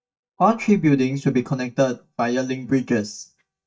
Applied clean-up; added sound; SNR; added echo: neural mask model DeepFilterNet 3.